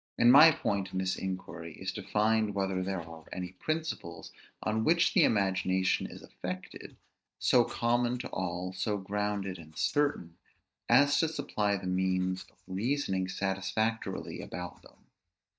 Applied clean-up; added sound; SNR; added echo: neural mask model DeepFilterNet 3.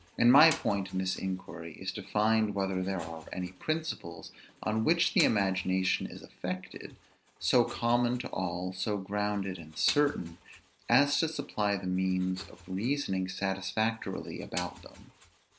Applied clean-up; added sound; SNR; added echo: none; Engine; 20 dB; none.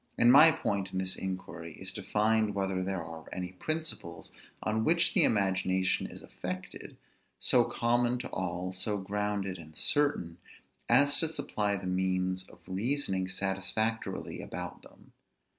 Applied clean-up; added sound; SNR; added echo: none; none; none; none.